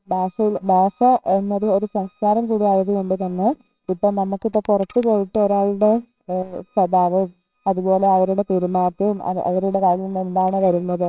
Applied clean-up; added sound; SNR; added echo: neural separator model SepFormer WHAMR!.